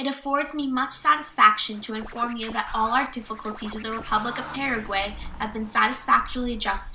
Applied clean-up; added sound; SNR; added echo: none; Scratching (performance technique) + Engine / Car; 13 dB; none.